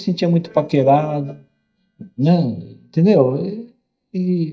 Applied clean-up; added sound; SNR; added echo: neural mask model DeepFilterNet 3.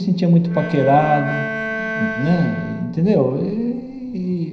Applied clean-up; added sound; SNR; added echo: none; Bowed string instrument; 9 dB; reverberation time 0.9 s.